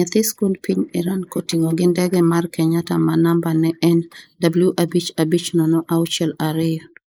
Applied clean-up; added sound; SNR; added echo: neural mask model Resemble Enhance denoiser.